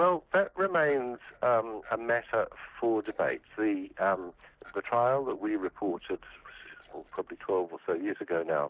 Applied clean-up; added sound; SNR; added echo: neural separator model SepFormer DNS4.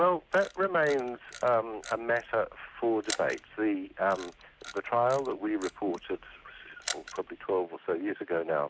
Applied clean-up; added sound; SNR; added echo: none; Camera; 15 dB; none.